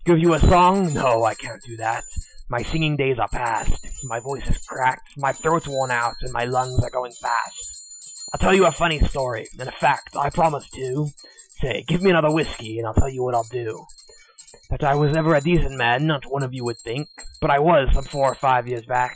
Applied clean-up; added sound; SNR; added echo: classical method Wiener filter.